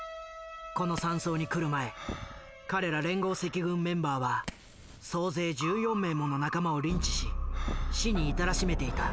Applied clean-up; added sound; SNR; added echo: none; Breathing + Fire; 17 dB; none.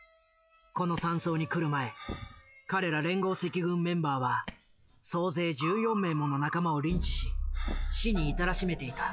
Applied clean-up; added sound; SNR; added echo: classical method log-MMSE.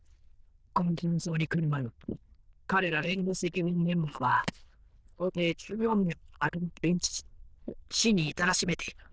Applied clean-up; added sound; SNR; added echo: neural diffusion model UNIVERSE++.